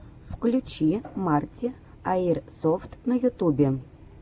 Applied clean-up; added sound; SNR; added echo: none; none; none; none.